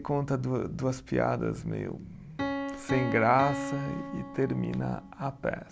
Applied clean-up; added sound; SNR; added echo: none; Piano; 8 dB; none.